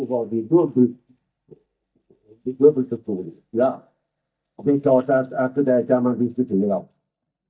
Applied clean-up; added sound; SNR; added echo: neural mask model DeepFilterNet 3.